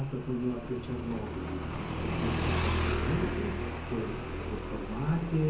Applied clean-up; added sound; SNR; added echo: none; Motorcycle; -1 dB; reverberation time 0.6 s.